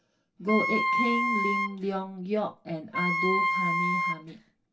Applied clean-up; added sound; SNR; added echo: none; Wind instrument, woodwind instrument; -3 dB; reverberation time 0.2 s.